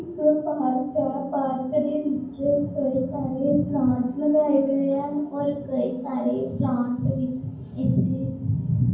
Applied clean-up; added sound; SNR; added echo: none; none; none; reverberation time 0.9 s.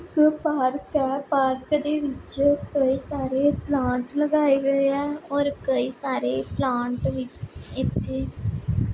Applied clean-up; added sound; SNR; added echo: none; none; none; none.